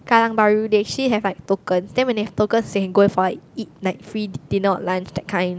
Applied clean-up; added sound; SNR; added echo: none; none; none; none.